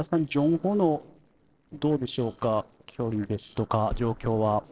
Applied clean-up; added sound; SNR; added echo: neural separator model SepFormer DNS4.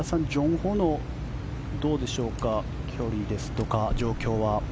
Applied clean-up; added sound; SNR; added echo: none; none; none; none.